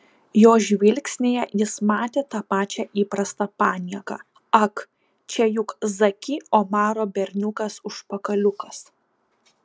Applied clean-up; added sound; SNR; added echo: none; none; none; none.